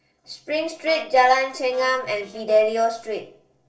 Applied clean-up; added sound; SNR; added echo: neural separator model SepFormer DNS4.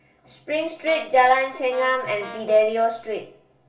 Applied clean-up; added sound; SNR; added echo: none; Brass instrument; 17 dB; reverberation time 0.2 s.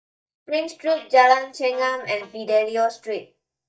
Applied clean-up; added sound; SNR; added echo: neural mask model DeepFilterNet 3.